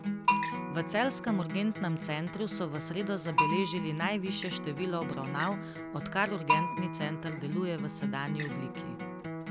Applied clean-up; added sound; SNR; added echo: none; Acoustic guitar + Bell; 1 dB; none.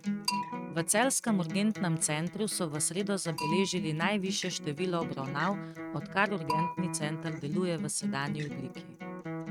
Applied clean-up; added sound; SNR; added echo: neural mask model RNNoise.